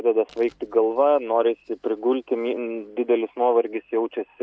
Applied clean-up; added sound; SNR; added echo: none; none; none; none.